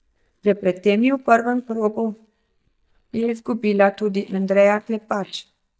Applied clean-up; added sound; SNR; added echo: neural mask model DeepFilterNet 3.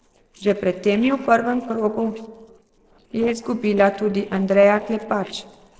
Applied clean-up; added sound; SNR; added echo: neural separator model SepFormer DNS4.